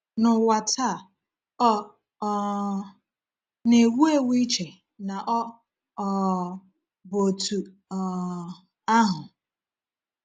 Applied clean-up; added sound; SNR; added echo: none; none; none; none.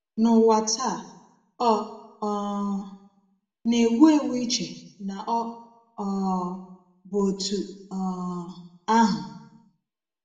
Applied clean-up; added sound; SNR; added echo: none; none; none; reverberation time 0.7 s.